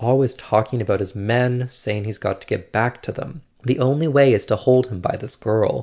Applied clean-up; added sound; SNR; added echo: none; none; none; none.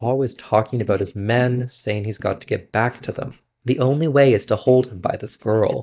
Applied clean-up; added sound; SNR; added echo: neural mask model DeepFilterNet 3.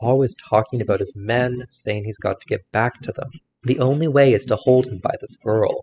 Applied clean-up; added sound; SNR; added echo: classical method spectral subtraction.